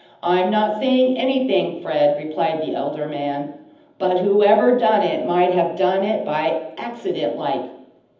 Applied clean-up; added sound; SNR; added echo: none; none; none; reverberation time 0.8 s.